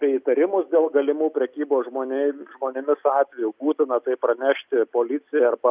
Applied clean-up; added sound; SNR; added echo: none; none; none; none.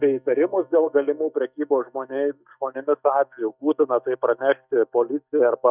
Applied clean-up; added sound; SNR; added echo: neural mask model DeepFilterNet 3.